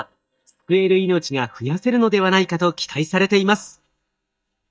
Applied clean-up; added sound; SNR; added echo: neural mask model DeepFilterNet 3.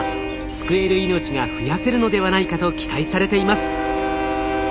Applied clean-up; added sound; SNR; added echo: none; Trumpet + Train; 3 dB; none.